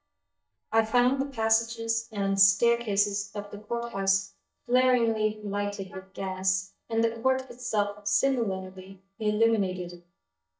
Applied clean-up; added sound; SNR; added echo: neural mask model DeepFilterNet 3.